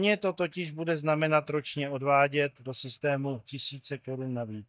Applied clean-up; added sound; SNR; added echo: neural mask model DeepFilterNet 3.